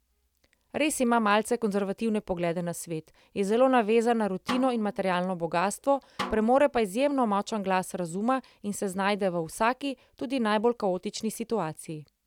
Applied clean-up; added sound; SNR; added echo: none; Snare drum; 14 dB; none.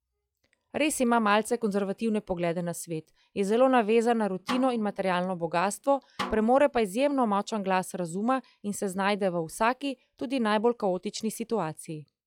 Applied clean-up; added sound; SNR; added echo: classical method log-MMSE.